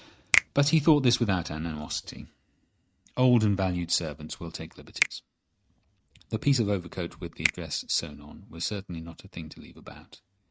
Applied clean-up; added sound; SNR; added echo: neural mask model RNNoise.